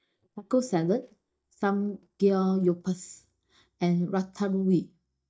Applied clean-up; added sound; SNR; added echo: neural mask model DeepFilterNet 3.